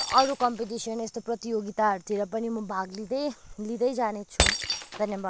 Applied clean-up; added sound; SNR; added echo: none; Shatter; 5 dB; none.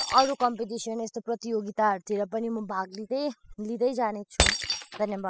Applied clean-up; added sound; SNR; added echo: classical method spectral subtraction.